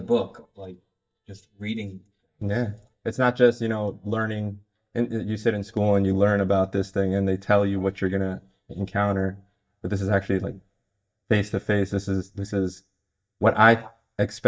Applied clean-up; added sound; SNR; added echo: neural mask model DeepFilterNet 3.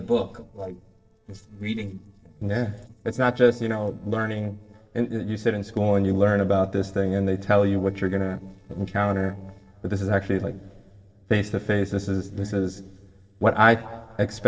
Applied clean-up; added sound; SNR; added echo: neural separator model SepFormer DNS4.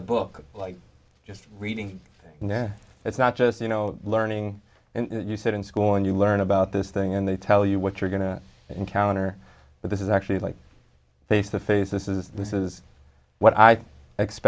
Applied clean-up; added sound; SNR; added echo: none; none; none; none.